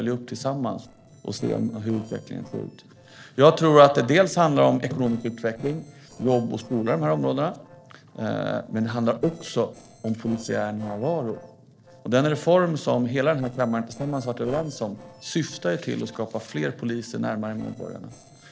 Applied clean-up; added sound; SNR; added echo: neural separator model SepFormer DNS4.